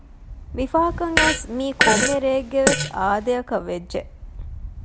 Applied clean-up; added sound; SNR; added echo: none; Fart; -1 dB; none.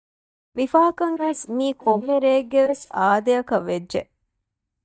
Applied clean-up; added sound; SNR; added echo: neural mask model DeepFilterNet 3.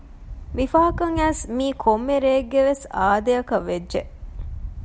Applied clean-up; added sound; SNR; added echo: none; none; none; none.